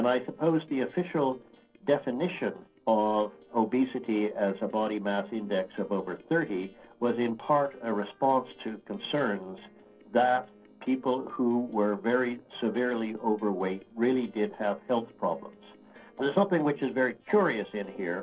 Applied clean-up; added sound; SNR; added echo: neural separator model SepFormer DNS4.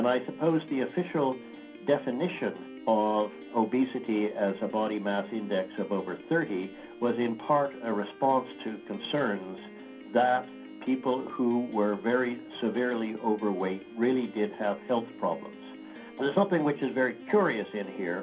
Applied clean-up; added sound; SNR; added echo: none; Piano; 16 dB; reverberation time 0.3 s.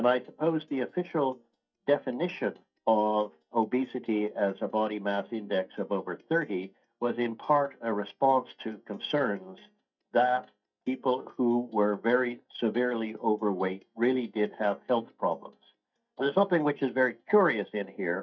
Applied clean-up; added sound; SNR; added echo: neural mask model DeepFilterNet 3.